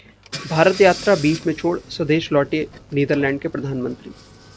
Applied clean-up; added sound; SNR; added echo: none; Engine / Car; 18 dB; none.